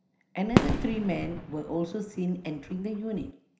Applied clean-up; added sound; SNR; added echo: none; Fireworks; -1 dB; reverberation time 0.5 s.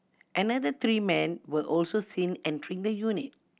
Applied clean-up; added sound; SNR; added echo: none; none; none; none.